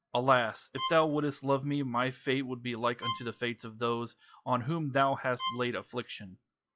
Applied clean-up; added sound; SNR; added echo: classical method log-MMSE.